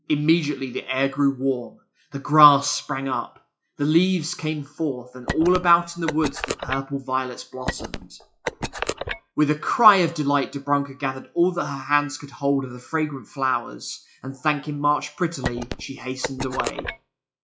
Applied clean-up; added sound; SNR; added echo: classical method WPE with log-MMSE.